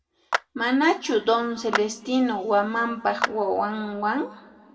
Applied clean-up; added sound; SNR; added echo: none; Clapping; 10 dB; reverberation time 1.6 s.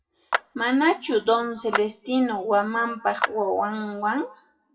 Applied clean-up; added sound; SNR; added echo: classical method WPE with log-MMSE.